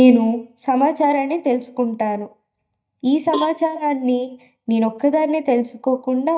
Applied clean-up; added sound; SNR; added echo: neural mask model DeepFilterNet 3.